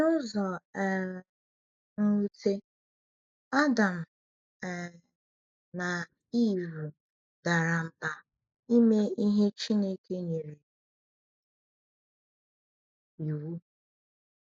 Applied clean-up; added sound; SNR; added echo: neural mask model Resemble Enhance denoiser.